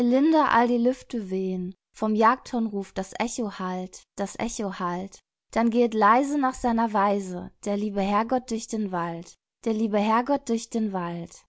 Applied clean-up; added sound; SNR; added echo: none; none; none; none.